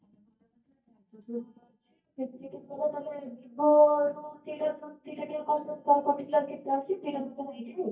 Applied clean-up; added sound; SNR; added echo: neural mask model DeepFilterNet 3.